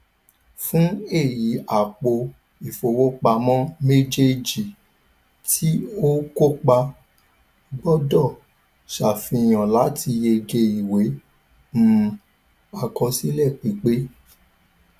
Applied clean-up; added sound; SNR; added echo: none; none; none; none.